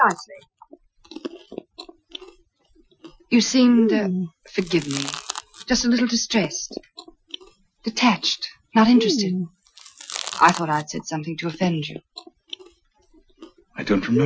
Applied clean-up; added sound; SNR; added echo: classical method Wiener filter.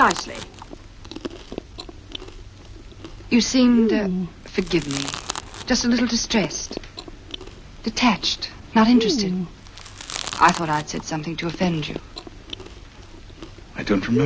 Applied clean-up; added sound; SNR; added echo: none; Chewing, mastication; 8 dB; none.